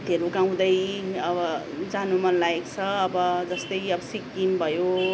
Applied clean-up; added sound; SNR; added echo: none; none; none; none.